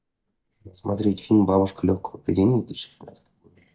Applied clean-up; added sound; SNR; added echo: neural mask model DeepFilterNet 3.